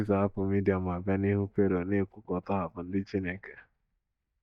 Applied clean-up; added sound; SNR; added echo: neural mask model DeepFilterNet 3.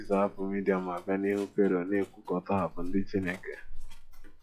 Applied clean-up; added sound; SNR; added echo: classical method log-MMSE.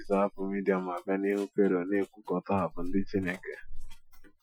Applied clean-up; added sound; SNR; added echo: classical method Wiener filter.